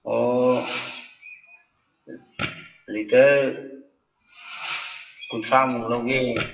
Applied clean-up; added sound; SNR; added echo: classical method WPE with log-MMSE.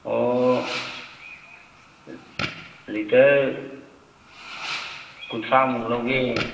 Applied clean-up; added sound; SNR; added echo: none; Fireworks; 12 dB; reverberation time 1.0 s.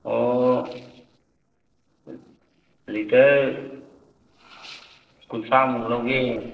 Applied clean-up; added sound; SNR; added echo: neural separator model SepFormer DNS4.